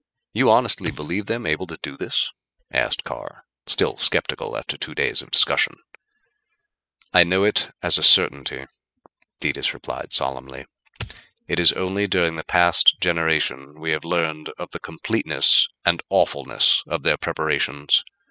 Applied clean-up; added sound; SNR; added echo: classical method spectral subtraction.